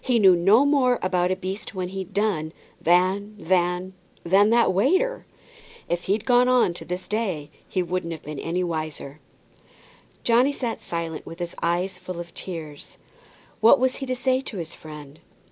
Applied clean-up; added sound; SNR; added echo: none; none; none; none.